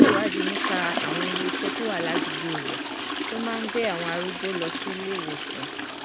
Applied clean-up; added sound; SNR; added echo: none; Toilet flush; -4 dB; none.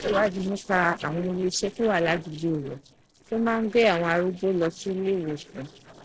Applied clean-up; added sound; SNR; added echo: neural separator model SepFormer DNS4.